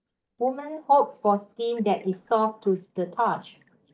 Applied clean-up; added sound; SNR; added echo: neural mask model DeepFilterNet 3.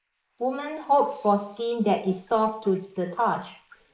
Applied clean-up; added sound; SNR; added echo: neural mask model Resemble Enhance denoiser.